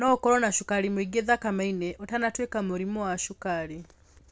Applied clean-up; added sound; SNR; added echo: none; none; none; none.